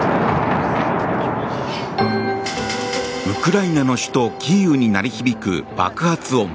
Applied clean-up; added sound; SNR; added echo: none; none; none; none.